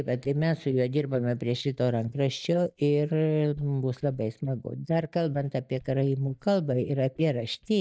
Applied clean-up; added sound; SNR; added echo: neural mask model DeepFilterNet 3.